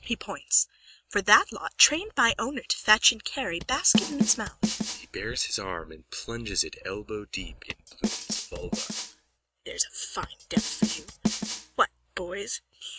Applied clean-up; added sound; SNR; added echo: neural mask model RNNoise.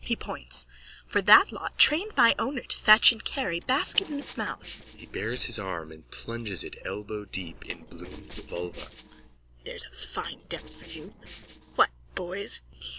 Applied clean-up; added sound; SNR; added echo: neural separator model SepFormer DNS4.